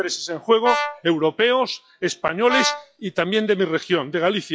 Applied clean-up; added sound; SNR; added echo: classical method log-MMSE.